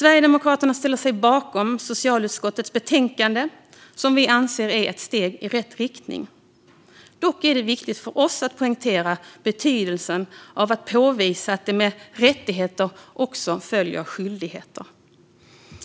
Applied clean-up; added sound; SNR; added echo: none; none; none; none.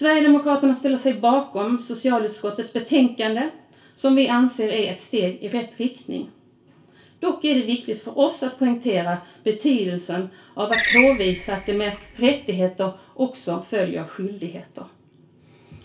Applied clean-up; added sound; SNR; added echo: none; Screech; 2 dB; reverberation time 0.3 s.